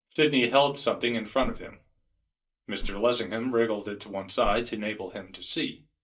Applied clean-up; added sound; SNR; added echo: neural mask model DeepFilterNet 3.